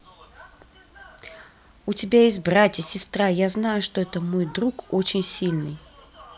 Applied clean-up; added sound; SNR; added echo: none; none; none; none.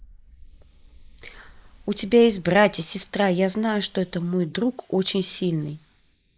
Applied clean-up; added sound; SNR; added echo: neural mask model Resemble Enhance denoiser.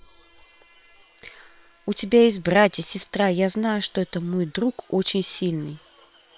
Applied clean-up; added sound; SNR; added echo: neural separator model SepFormer WHAM!.